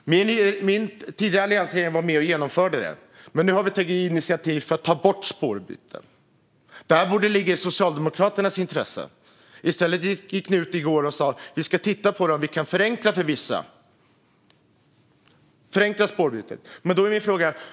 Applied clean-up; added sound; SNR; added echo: none; none; none; none.